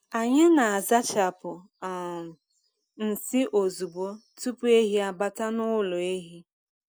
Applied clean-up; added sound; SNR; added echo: none; none; none; none.